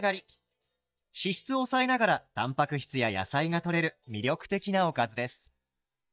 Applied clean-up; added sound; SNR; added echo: neural mask model DeepFilterNet 3.